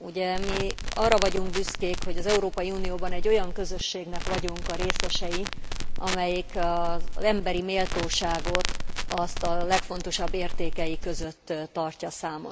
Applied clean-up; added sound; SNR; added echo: none; Crackle; -3 dB; none.